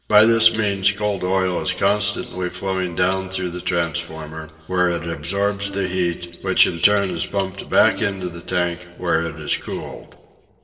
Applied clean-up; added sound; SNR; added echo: neural separator model SepFormer DNS4.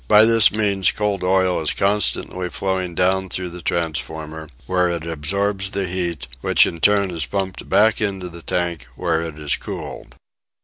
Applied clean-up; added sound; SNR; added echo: none; none; none; none.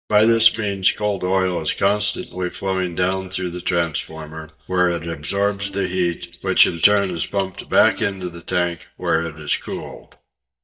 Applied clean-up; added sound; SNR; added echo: neural mask model DeepFilterNet 3.